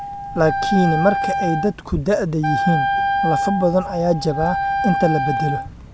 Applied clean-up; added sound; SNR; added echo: none; Wind instrument, woodwind instrument; 2 dB; none.